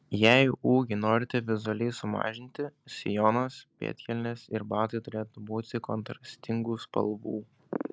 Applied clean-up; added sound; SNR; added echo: none; none; none; none.